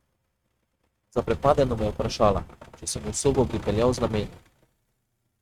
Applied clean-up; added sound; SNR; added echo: neural mask model RNNoise.